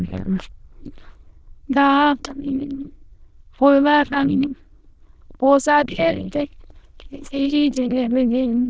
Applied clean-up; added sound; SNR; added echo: neural diffusion model UNIVERSE++.